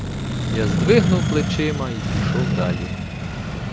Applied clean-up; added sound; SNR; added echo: none; Accelerating, revving, vroom; -2 dB; none.